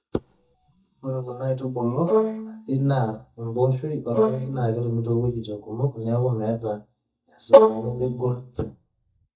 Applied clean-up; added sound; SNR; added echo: neural mask model DeepFilterNet 3.